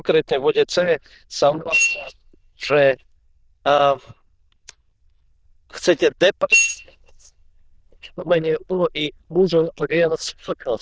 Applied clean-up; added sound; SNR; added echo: neural diffusion model UNIVERSE++.